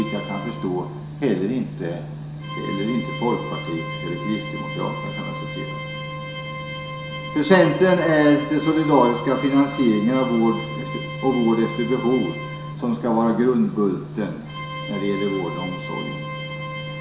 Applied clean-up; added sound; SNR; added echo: none; Organ; 10 dB; reverberation time 0.7 s.